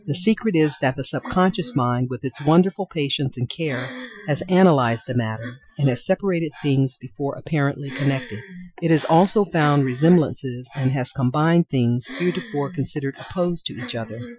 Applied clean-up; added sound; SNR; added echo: classical method Wiener filter.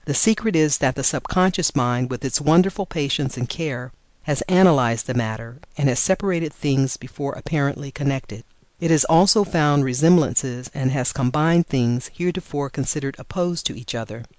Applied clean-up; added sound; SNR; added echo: none; none; none; none.